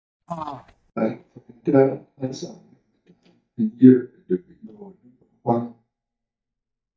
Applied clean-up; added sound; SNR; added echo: neural mask model DeepFilterNet 3.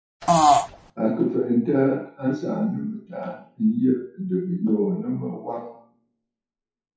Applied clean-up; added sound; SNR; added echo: classical method WPE with log-MMSE.